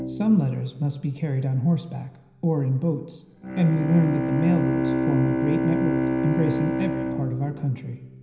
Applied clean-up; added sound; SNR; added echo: none; Bowed string instrument; 3 dB; reverberation time 0.9 s.